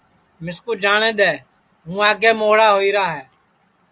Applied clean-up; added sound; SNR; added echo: none; none; none; none.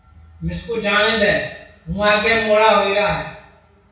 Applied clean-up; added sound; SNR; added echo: none; none; none; reverberation time 0.6 s.